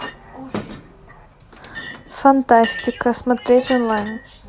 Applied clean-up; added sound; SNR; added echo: none; Chink, clink; 14 dB; none.